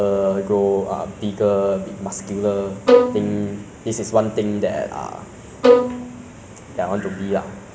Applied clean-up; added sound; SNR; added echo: none; Bowed string instrument; -5 dB; none.